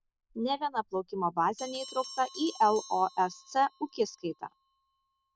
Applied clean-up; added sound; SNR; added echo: none; Bell; 20 dB; none.